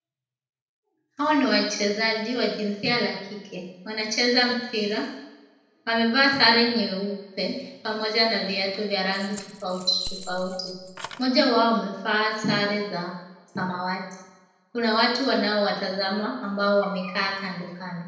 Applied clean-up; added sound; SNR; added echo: none; Keys jangling; 15 dB; reverberation time 0.9 s.